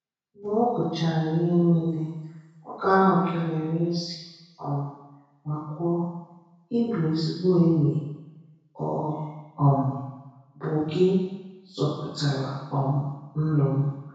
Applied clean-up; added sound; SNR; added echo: none; none; none; reverberation time 1.0 s.